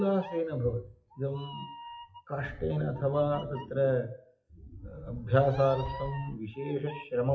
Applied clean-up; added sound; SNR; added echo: classical method WPE with log-MMSE.